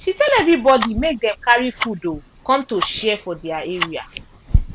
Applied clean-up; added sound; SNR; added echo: none; Tick-tock; 7 dB; none.